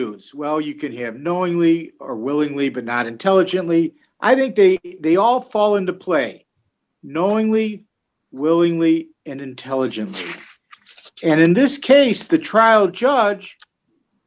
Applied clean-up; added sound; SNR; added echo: none; none; none; none.